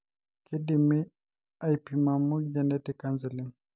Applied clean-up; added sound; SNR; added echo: none; none; none; none.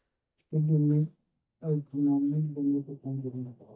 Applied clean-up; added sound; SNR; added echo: neural mask model DeepFilterNet 3.